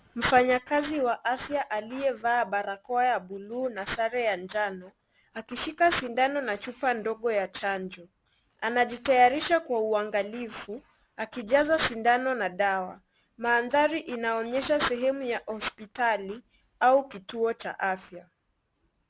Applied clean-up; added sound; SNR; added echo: none; none; none; none.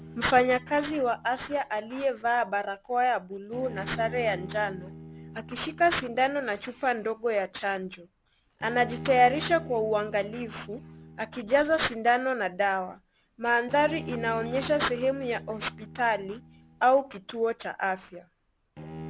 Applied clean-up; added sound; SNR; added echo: none; Bowed string instrument; 16 dB; none.